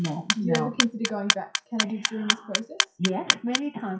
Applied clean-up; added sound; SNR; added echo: classical method WPE with log-MMSE.